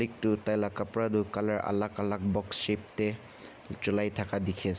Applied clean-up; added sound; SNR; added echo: none; none; none; none.